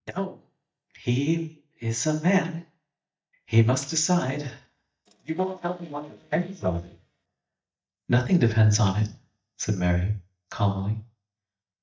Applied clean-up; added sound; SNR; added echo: neural mask model DeepFilterNet 3.